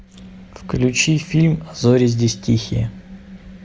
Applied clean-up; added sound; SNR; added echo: none; none; none; none.